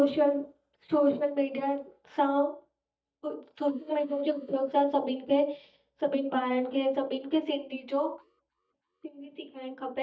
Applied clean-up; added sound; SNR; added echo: neural mask model DeepFilterNet 3.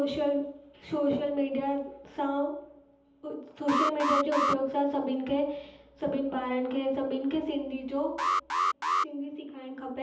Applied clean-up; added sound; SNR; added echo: none; Alarm; 0 dB; reverberation time 0.8 s.